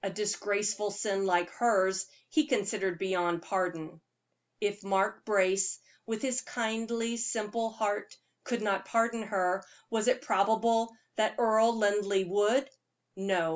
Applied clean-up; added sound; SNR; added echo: none; none; none; none.